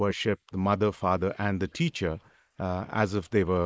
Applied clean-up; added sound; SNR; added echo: neural mask model Resemble Enhance denoiser.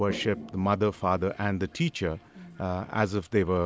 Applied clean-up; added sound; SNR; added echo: none; Toilet flush; 18 dB; none.